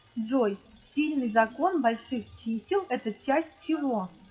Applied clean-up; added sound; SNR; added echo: classical method WPE with log-MMSE.